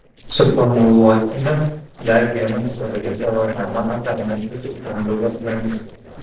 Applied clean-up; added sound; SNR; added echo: neural separator model SepFormer DNS4.